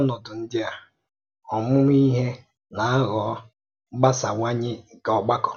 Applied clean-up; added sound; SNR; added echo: none; none; none; none.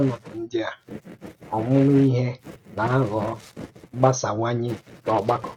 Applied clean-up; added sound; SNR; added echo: neural mask model RNNoise.